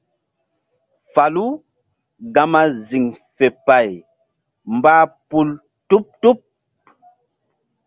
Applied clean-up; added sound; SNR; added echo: none; none; none; none.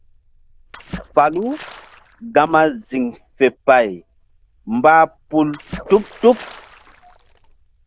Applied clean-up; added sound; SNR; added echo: neural diffusion model UNIVERSE++.